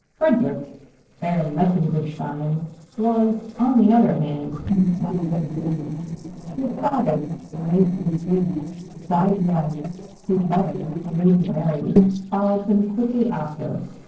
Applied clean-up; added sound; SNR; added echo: neural separator model SepFormer DNS4.